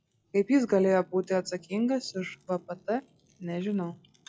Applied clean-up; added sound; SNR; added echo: classical method log-MMSE.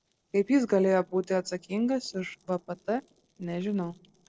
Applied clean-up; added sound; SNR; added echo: neural separator model SepFormer DNS4.